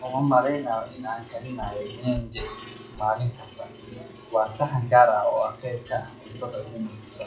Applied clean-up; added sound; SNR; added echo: classical method WPE with log-MMSE.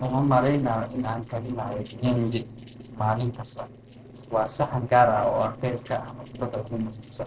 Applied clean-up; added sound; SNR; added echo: neural separator model SepFormer DNS4.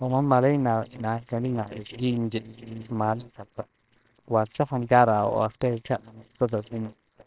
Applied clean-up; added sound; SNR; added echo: neural separator model SepFormer WHAMR!.